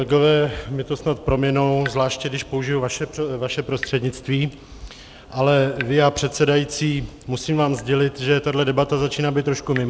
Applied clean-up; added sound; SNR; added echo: none; Drip / Water tap, faucet; 19 dB; none.